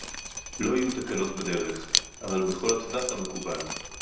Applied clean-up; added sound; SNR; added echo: none; Drip; 4 dB; reverberation time 0.8 s.